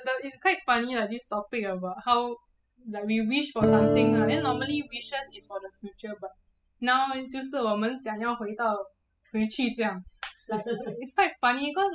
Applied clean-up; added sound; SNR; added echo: classical method spectral subtraction.